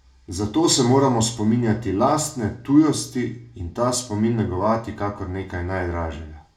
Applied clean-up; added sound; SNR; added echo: none; none; none; reverberation time 0.3 s.